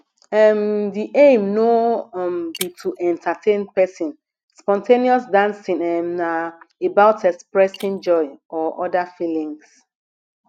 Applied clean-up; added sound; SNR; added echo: neural mask model RNNoise.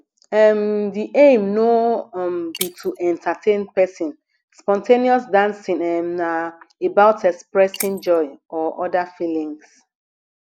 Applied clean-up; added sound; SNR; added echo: neural mask model Resemble Enhance denoiser.